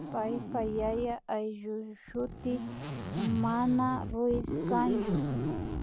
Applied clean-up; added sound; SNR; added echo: none; Zipper (clothing); 3 dB; none.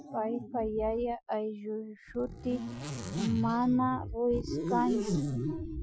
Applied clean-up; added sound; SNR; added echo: classical method Wiener filter.